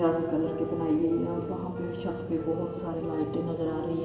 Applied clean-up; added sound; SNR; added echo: none; Wind instrument, woodwind instrument; 10 dB; reverberation time 1.8 s.